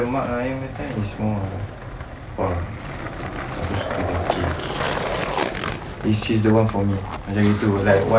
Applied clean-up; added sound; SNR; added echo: none; Skateboard; 6 dB; none.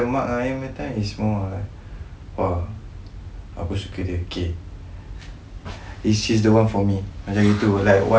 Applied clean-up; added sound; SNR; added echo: none; none; none; none.